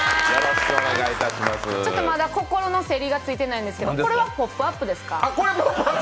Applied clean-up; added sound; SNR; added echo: none; none; none; none.